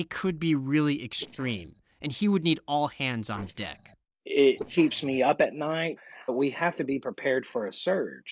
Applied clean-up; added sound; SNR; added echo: neural separator model SepFormer DNS4.